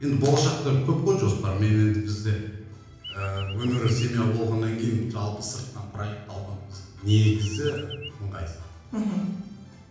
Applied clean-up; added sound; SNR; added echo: none; Chirp, tweet; 15 dB; reverberation time 1.0 s.